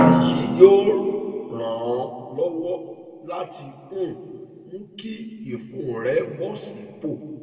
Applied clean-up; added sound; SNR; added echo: none; Drum; 4 dB; reverberation time 1.8 s.